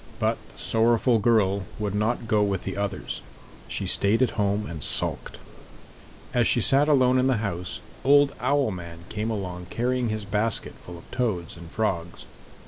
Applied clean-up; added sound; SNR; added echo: none; Insect; 14 dB; none.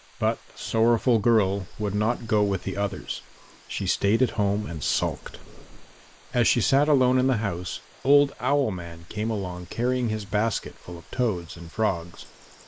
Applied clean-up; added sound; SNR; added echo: neural mask model Resemble Enhance denoiser.